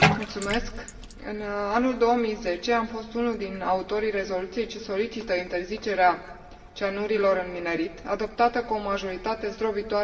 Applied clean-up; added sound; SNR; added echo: none; Bathtub (filling or washing); 8 dB; reverberation time 2.5 s.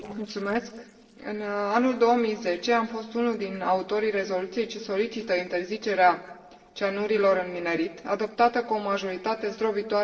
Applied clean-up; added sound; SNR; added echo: neural separator model SepFormer DNS4.